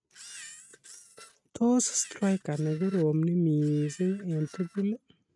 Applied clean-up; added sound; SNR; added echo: neural mask model RNNoise.